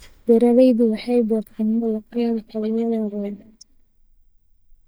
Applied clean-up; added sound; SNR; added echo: neural mask model DeepFilterNet 3.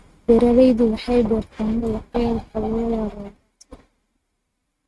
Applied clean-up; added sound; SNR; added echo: neural mask model RNNoise.